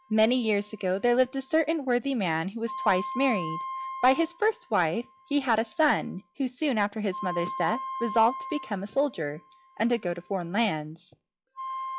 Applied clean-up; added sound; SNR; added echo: classical method log-MMSE.